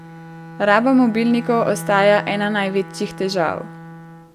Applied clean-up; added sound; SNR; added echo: none; Bowed string instrument; 15 dB; none.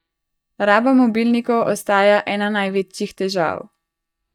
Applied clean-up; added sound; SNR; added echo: neural mask model DeepFilterNet 3.